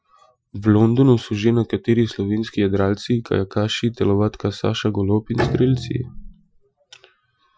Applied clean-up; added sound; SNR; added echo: classical method Wiener filter.